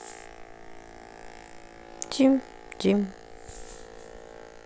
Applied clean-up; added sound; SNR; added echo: none; Boat, Water vehicle; 16 dB; none.